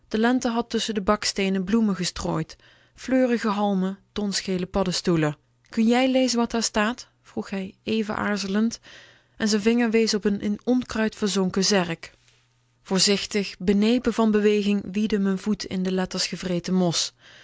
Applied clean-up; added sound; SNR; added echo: none; none; none; none.